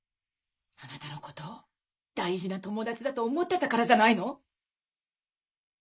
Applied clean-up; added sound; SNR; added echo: neural mask model Resemble Enhance denoiser.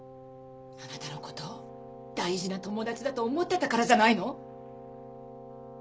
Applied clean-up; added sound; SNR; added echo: none; Keyboard (musical); 14 dB; none.